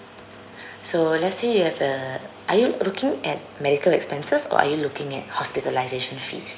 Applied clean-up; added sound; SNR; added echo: none; none; none; none.